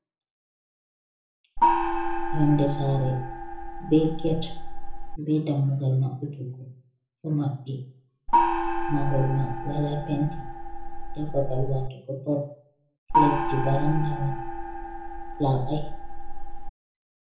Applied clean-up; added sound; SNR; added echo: none; Gong; -2 dB; reverberation time 0.6 s.